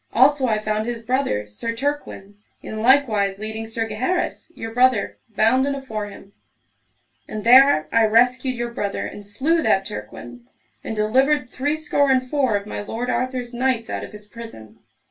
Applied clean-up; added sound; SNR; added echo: none; none; none; reverberation time 0.2 s.